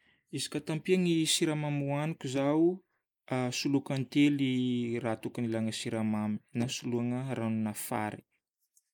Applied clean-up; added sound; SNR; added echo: neural mask model Resemble Enhance denoiser.